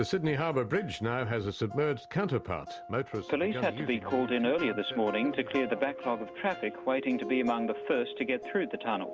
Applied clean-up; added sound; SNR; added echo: none; none; none; none.